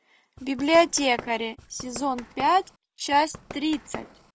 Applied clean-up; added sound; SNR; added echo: none; Run; 17 dB; none.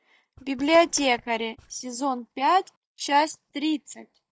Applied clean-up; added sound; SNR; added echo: neural mask model DeepFilterNet 3.